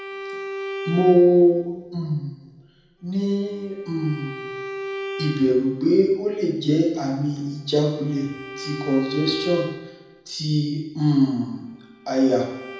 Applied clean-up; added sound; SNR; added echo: none; Bowed string instrument; 13 dB; reverberation time 0.9 s.